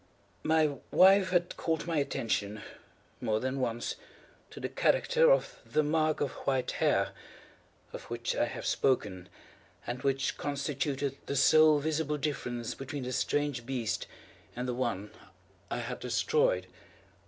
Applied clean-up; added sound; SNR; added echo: none; none; none; none.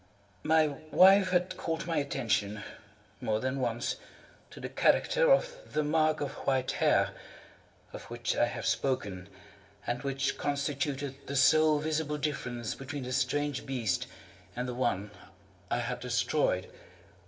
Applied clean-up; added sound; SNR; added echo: none; none; none; reverberation time 1.0 s.